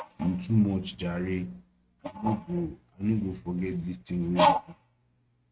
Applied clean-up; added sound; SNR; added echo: neural mask model RNNoise.